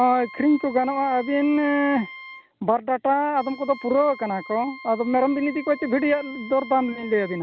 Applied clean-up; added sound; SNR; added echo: none; Wind instrument, woodwind instrument; 18 dB; none.